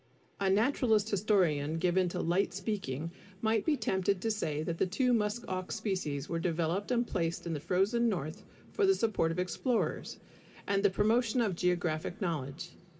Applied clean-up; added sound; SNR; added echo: none; none; none; reverberation time 1.7 s.